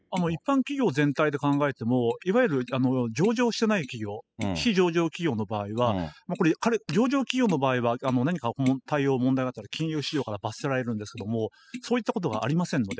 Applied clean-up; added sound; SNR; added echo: classical method spectral subtraction.